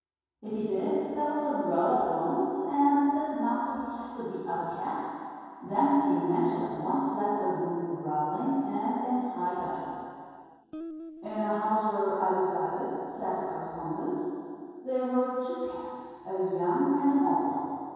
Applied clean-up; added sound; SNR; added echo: none; Guitar; 15 dB; reverberation time 2.2 s.